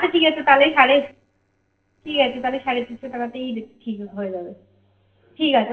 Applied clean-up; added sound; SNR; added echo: neural separator model SepFormer DNS4.